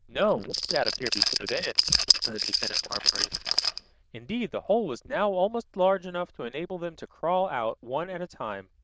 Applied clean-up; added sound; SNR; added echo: neural diffusion model UNIVERSE++.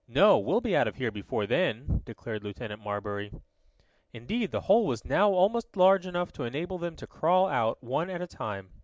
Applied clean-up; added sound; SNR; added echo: none; none; none; none.